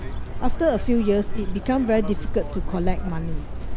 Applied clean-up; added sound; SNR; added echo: none; Chirp, tweet; 0 dB; none.